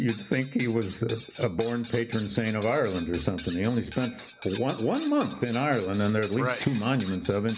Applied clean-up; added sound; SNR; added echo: none; Cutlery, silverware; 11 dB; none.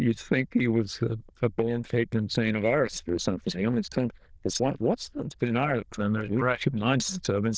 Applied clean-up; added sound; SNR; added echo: neural diffusion model UNIVERSE++.